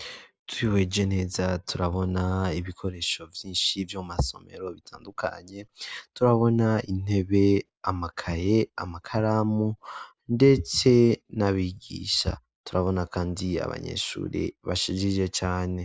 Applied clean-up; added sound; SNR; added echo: none; none; none; none.